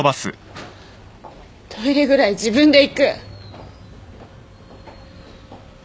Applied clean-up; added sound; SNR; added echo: none; none; none; none.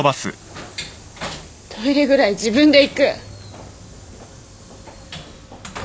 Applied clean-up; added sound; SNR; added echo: none; Train; 18 dB; none.